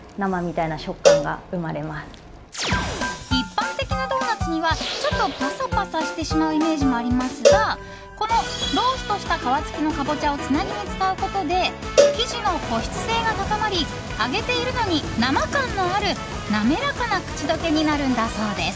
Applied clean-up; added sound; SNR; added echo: none; Cowbell; 1 dB; none.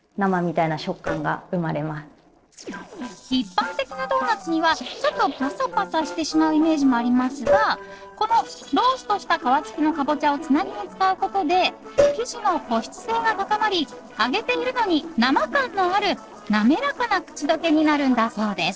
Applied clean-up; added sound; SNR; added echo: neural separator model SepFormer DNS4.